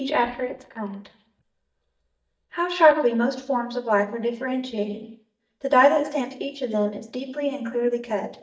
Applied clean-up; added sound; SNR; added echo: neural mask model DeepFilterNet 3.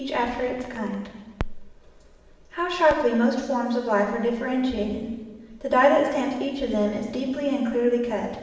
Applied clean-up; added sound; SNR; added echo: none; Crackle; 13 dB; reverberation time 1.2 s.